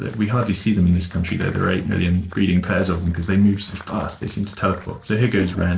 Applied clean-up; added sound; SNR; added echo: neural separator model SepFormer DNS4.